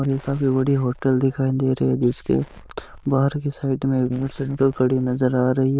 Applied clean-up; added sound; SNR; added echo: neural diffusion model UNIVERSE++.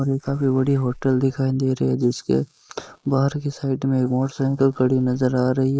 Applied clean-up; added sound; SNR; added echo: neural mask model Resemble Enhance denoiser.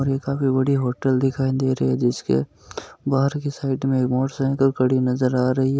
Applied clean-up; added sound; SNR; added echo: none; none; none; none.